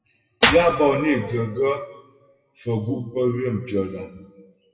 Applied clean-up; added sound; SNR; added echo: classical method WPE with log-MMSE.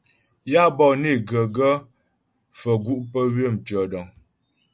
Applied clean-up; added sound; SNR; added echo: none; none; none; none.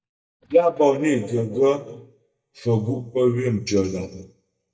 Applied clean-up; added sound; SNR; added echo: neural mask model DeepFilterNet 3.